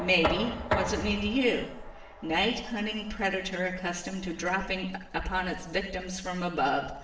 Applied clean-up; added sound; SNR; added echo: none; Knock; 8 dB; reverberation time 0.8 s.